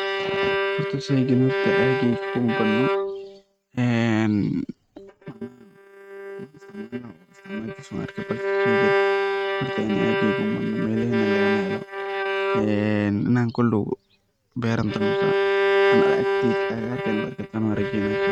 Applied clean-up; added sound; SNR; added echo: neural mask model RNNoise.